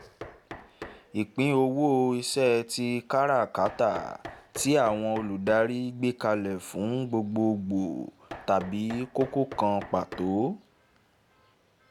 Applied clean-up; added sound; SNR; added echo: none; Knock; 19 dB; none.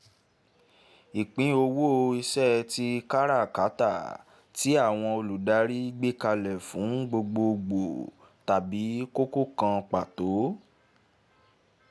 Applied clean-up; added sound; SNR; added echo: none; none; none; none.